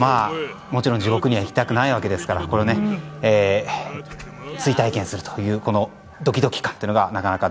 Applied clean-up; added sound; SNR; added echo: none; none; none; none.